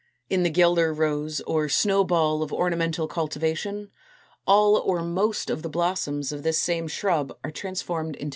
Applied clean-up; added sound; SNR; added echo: none; none; none; none.